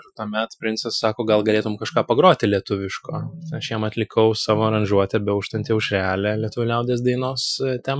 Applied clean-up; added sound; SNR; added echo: classical method Wiener filter.